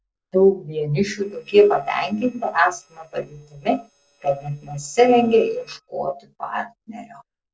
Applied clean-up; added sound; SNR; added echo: neural separator model SepFormer DNS4.